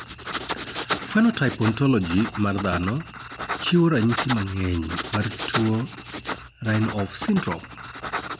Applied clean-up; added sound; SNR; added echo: none; Writing; 8 dB; none.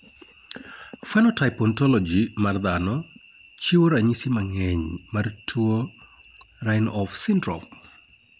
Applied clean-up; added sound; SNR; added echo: none; none; none; none.